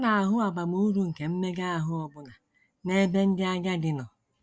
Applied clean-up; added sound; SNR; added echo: none; none; none; none.